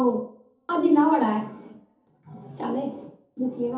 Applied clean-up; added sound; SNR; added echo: none; none; none; reverberation time 0.5 s.